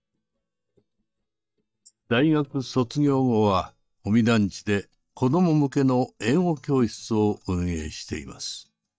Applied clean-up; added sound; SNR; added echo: neural mask model DeepFilterNet 3.